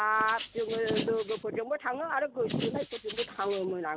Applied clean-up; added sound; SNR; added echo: none; Rattle (instrument); 12 dB; none.